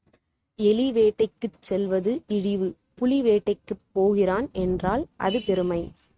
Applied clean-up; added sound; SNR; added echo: neural mask model RNNoise.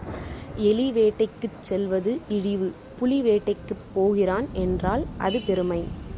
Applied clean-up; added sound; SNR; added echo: none; Thunder; 13 dB; none.